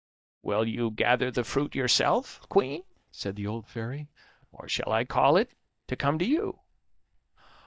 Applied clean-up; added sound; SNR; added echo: neural mask model DeepFilterNet 3.